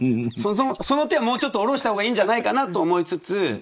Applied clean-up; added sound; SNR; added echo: neural mask model Resemble Enhance denoiser.